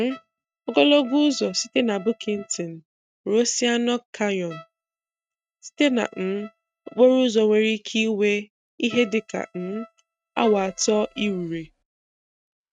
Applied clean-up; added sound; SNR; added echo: neural mask model RNNoise.